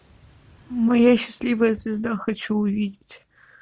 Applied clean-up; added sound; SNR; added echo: none; none; none; none.